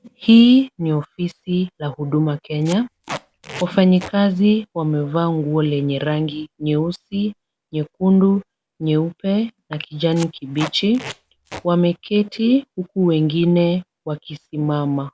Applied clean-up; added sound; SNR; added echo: none; Packing tape, duct tape; 16 dB; none.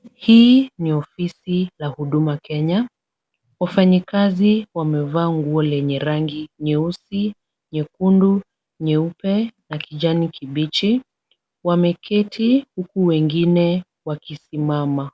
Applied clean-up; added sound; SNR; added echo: none; none; none; none.